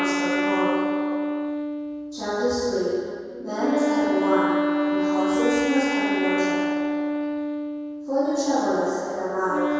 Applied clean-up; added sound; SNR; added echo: none; Wind instrument, woodwind instrument; -1 dB; reverberation time 2.2 s.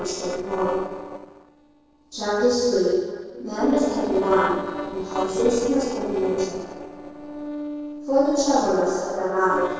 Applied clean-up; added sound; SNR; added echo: neural separator model SepFormer DNS4.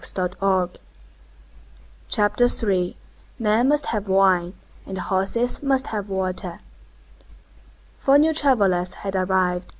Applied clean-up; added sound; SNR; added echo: none; none; none; none.